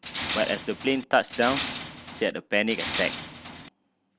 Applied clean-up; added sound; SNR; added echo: none; Tools; 6 dB; none.